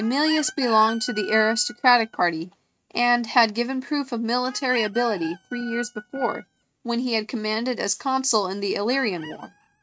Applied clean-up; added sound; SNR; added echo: neural mask model RNNoise.